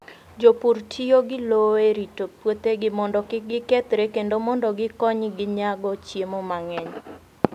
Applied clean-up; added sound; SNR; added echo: none; none; none; none.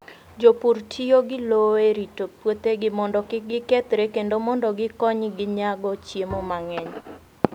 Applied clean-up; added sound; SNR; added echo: none; Bowed string instrument; 17 dB; none.